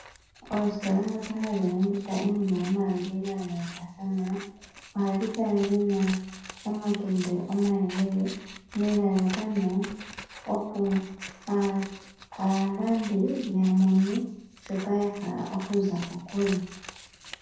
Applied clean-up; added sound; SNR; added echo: none; Scissors; 17 dB; reverberation time 0.7 s.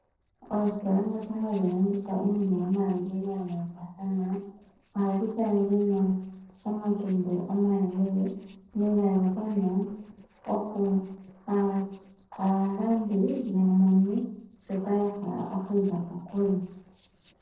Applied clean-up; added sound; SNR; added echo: neural separator model SepFormer DNS4.